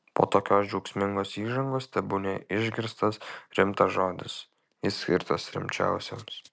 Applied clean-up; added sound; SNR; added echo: none; none; none; none.